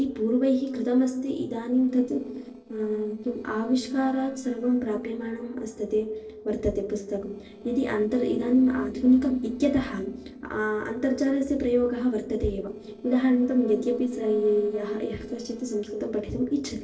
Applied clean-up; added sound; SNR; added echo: neural separator model SepFormer DNS4.